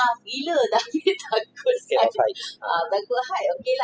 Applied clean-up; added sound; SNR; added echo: classical method spectral subtraction.